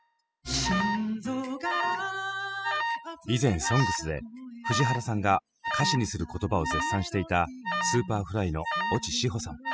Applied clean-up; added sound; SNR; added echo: classical method spectral subtraction.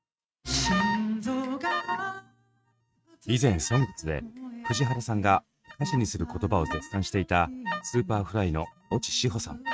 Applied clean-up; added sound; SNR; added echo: neural mask model RNNoise.